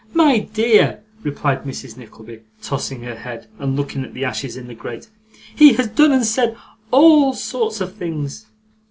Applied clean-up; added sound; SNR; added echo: none; none; none; none.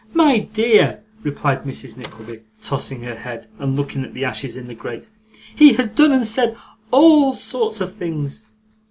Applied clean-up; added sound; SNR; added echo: none; Printer; 15 dB; none.